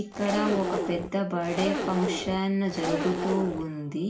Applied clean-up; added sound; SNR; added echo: none; Zipper (clothing); 4 dB; reverberation time 0.3 s.